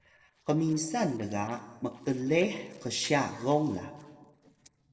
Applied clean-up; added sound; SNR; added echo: neural separator model SepFormer DNS4.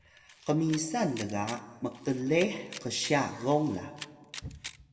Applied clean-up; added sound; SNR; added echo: none; Camera; 17 dB; reverberation time 1.3 s.